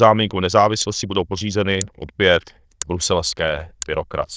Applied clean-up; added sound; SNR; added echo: neural diffusion model UNIVERSE++.